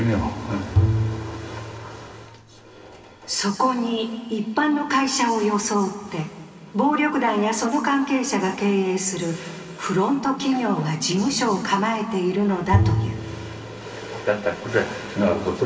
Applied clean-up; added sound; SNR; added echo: none; Bowed string instrument; 3 dB; reverberation time 1.8 s.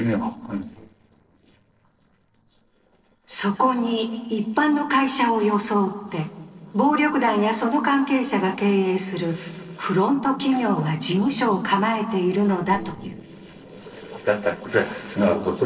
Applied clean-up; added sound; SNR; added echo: neural separator model SepFormer DNS4.